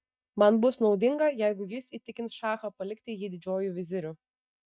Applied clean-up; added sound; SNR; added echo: neural mask model DeepFilterNet 3.